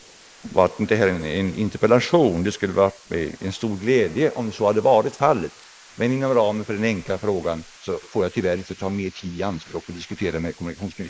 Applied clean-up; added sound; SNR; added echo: neural mask model Resemble Enhance denoiser.